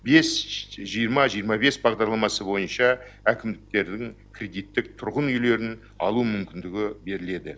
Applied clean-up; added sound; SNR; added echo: none; none; none; none.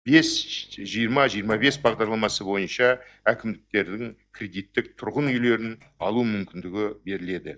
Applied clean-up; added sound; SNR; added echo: neural mask model DeepFilterNet 3.